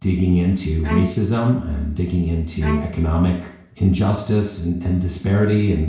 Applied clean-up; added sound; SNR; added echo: none; Bowed string instrument; 11 dB; reverberation time 0.6 s.